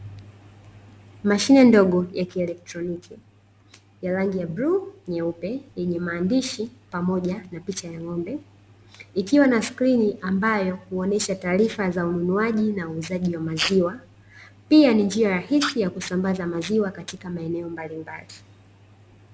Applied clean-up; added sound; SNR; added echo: none; none; none; none.